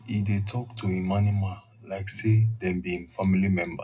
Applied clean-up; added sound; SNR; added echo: none; none; none; reverberation time 0.2 s.